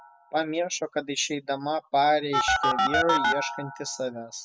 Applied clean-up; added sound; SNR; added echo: none; Telephone; 1 dB; none.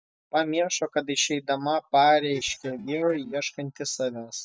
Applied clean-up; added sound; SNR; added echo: neural mask model DeepFilterNet 3.